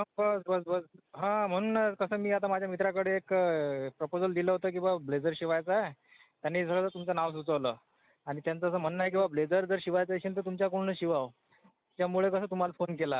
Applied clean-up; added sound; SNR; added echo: none; none; none; none.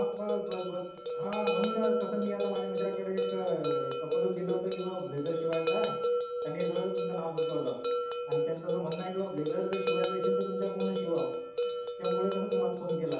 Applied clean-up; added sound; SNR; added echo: none; Bell; -2 dB; reverberation time 0.8 s.